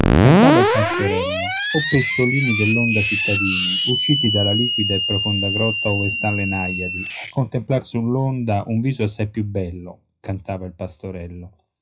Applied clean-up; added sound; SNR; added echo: classical method WPE with log-MMSE.